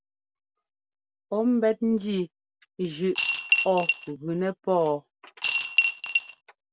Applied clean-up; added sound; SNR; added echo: none; Coin (dropping) / Glass; -2 dB; none.